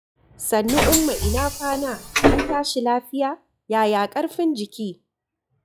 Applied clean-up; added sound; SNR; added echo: classical method log-MMSE.